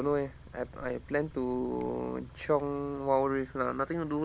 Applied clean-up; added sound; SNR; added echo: none; Idling / Car; 18 dB; none.